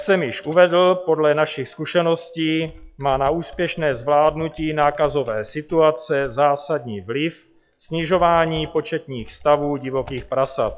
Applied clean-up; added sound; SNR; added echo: classical method log-MMSE.